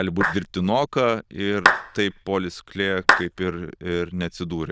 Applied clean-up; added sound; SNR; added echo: neural diffusion model UNIVERSE++.